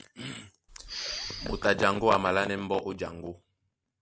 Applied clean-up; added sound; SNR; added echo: none; Respiratory sounds; 9 dB; none.